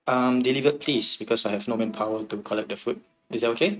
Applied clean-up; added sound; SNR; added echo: neural mask model RNNoise.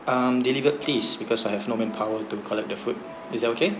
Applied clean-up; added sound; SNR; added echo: none; Wind instrument, woodwind instrument; 19 dB; none.